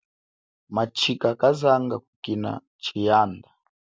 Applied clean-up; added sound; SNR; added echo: none; none; none; none.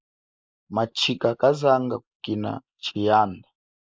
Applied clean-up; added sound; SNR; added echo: neural mask model Resemble Enhance denoiser.